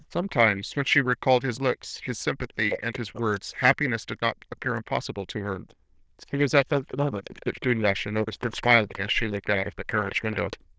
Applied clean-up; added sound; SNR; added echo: neural diffusion model UNIVERSE++.